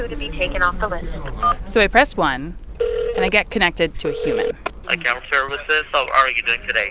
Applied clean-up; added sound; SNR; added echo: none; none; none; none.